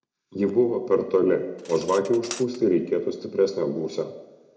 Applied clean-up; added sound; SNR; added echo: none; Cutlery, silverware; 20 dB; reverberation time 0.6 s.